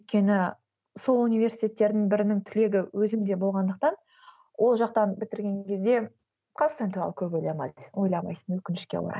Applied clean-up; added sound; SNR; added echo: none; none; none; none.